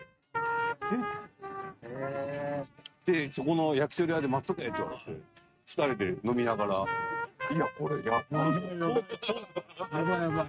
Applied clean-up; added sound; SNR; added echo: neural mask model RNNoise.